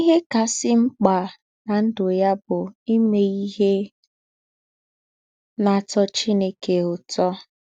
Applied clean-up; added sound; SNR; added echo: none; none; none; none.